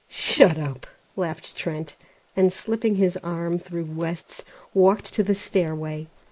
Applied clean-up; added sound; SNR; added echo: neural mask model Resemble Enhance denoiser.